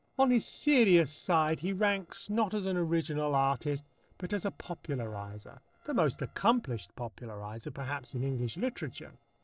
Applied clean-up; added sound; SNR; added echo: neural separator model SepFormer DNS4.